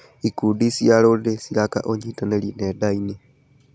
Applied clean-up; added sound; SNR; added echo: none; none; none; none.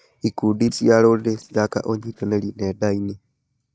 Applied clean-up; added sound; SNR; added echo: neural mask model DeepFilterNet 3.